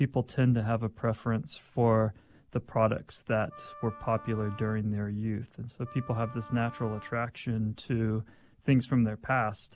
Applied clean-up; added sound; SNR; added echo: none; Wind instrument, woodwind instrument; 18 dB; none.